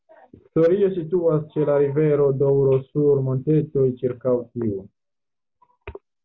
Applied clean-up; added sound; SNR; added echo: none; none; none; none.